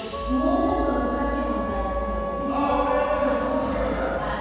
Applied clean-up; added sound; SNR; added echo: none; Wind instrument, woodwind instrument; 6 dB; reverberation time 2.1 s.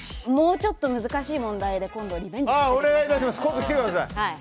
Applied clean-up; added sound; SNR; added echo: none; none; none; none.